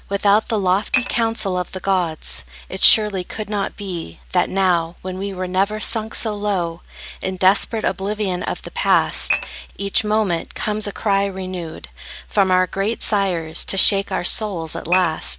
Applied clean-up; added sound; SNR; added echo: none; Dishes, pots, and pans / Glass; 3 dB; none.